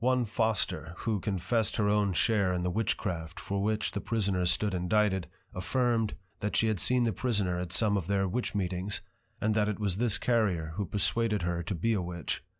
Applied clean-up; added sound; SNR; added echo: none; none; none; none.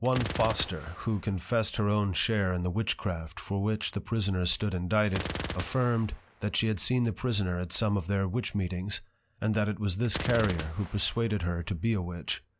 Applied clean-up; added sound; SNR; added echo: none; Gunshot, gunfire; 13 dB; none.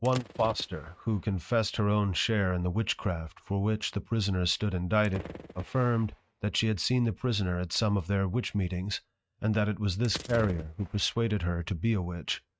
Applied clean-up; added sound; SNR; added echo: neural mask model RNNoise.